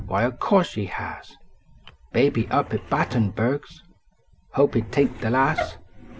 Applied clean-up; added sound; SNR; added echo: none; Drawer open or close; 14 dB; none.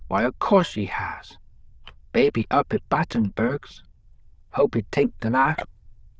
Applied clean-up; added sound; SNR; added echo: neural diffusion model UNIVERSE++.